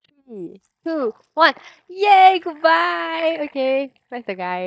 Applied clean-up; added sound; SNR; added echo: neural mask model DeepFilterNet 3.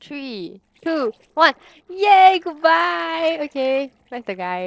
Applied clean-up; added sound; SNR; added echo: neural separator model SepFormer DNS4.